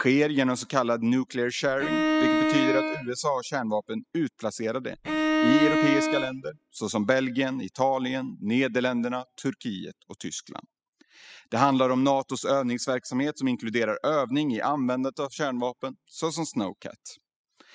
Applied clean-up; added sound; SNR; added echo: classical method spectral subtraction.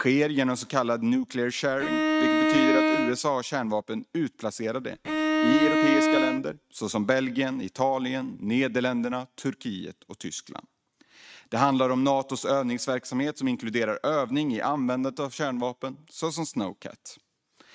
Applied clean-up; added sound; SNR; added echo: neural mask model RNNoise.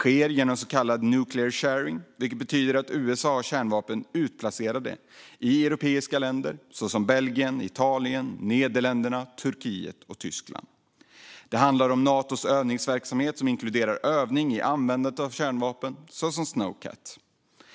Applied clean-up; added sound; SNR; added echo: none; none; none; none.